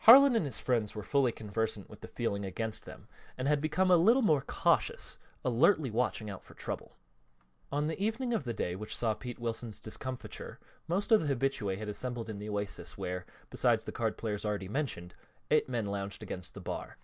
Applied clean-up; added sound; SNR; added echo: none; none; none; none.